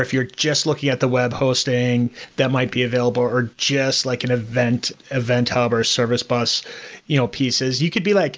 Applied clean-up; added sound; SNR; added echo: none; none; none; none.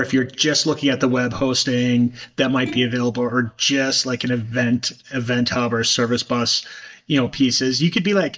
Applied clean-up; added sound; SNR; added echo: neural mask model DeepFilterNet 3.